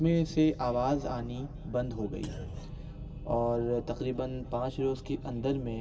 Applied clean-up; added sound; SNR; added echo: none; Thump, thud; 18 dB; reverberation time 2.4 s.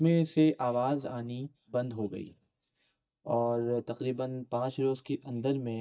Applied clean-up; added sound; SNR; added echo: neural mask model DeepFilterNet 3.